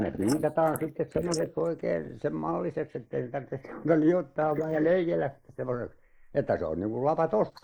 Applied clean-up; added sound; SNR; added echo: neural mask model Resemble Enhance denoiser.